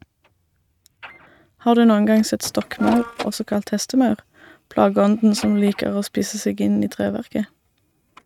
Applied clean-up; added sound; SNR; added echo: neural mask model RNNoise.